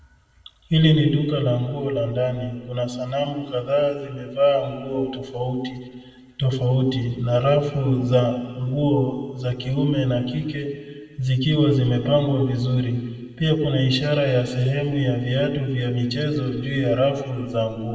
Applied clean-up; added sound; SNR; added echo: none; none; none; reverberation time 1.6 s.